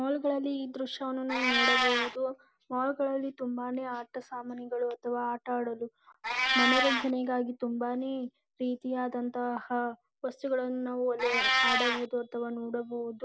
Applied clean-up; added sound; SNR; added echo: none; Meow; 2 dB; none.